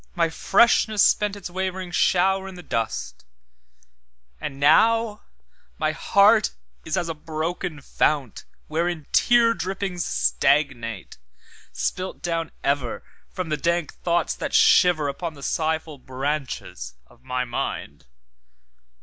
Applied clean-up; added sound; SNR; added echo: none; none; none; none.